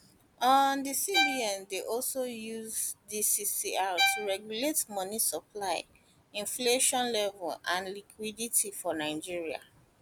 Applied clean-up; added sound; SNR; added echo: none; Bowed string instrument; 1 dB; none.